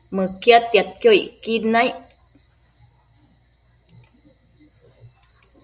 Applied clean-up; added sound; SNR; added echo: none; none; none; none.